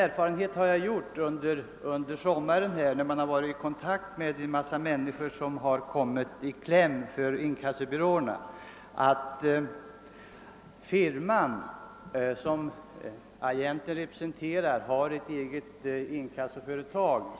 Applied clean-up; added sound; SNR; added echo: none; none; none; none.